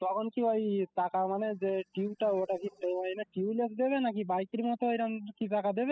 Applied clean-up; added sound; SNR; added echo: classical method spectral subtraction.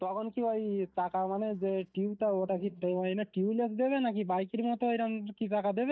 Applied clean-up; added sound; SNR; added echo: neural mask model DeepFilterNet 3.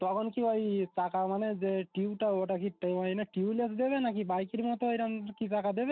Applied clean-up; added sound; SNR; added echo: none; none; none; none.